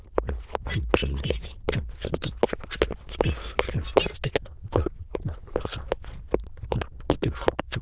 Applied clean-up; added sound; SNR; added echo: neural diffusion model UNIVERSE++.